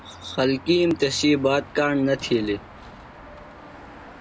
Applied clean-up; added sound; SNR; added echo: none; Car passing by / Traffic noise, roadway noise / Engine; 18 dB; none.